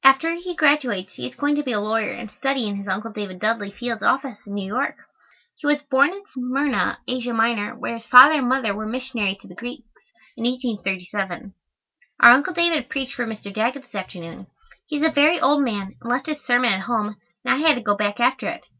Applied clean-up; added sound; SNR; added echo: none; none; none; none.